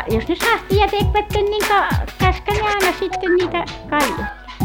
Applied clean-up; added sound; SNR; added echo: none; Scratching (performance technique); 3 dB; none.